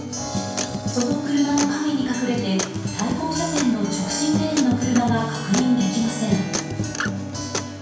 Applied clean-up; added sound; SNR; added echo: none; Acoustic guitar; 4 dB; reverberation time 0.7 s.